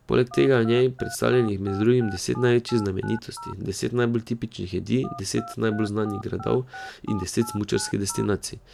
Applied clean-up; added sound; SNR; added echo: none; Telephone; 16 dB; none.